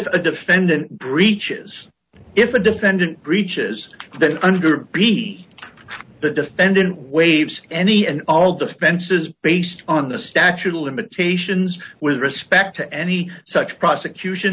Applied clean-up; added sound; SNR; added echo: none; none; none; none.